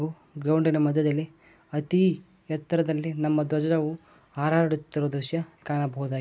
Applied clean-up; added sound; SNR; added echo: none; none; none; none.